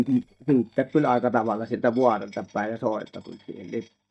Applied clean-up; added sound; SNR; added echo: neural mask model DeepFilterNet 3.